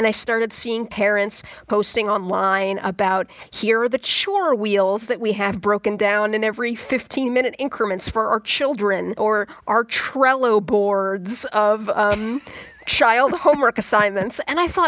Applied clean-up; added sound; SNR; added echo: none; none; none; none.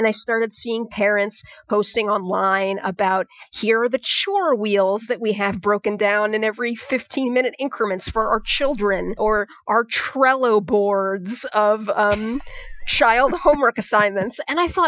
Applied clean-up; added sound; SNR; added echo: classical method Wiener filter.